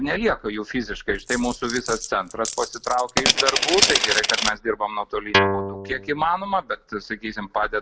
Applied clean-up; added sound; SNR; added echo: none; Guitar + Coin (dropping); -2 dB; none.